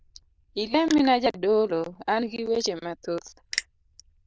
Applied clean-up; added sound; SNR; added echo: neural diffusion model UNIVERSE++.